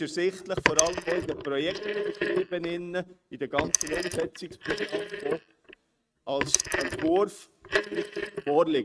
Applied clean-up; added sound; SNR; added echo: neural mask model RNNoise.